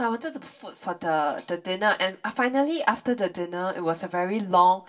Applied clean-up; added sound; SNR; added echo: none; none; none; reverberation time 0.2 s.